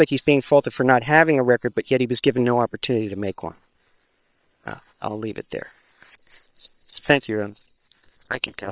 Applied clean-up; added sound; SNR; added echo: neural separator model SepFormer WHAM!.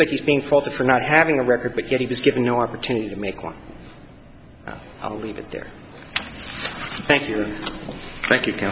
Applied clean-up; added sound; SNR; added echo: none; none; none; none.